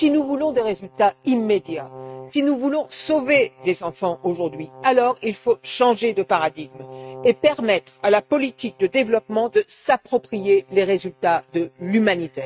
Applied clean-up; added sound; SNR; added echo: neural mask model RNNoise.